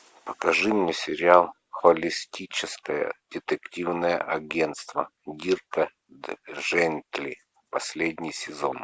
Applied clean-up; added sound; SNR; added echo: none; none; none; none.